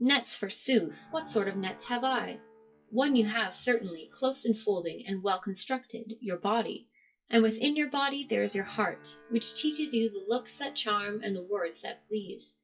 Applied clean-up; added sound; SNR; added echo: classical method WPE with log-MMSE.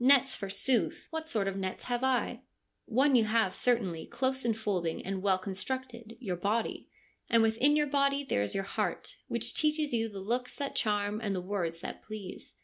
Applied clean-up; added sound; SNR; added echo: none; none; none; none.